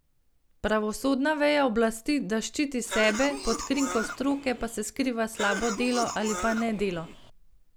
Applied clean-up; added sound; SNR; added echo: none; Cough; 7 dB; none.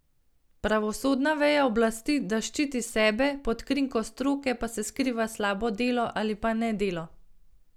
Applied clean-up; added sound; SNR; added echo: none; none; none; none.